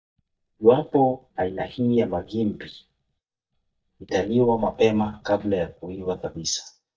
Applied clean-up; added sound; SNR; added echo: neural mask model DeepFilterNet 3.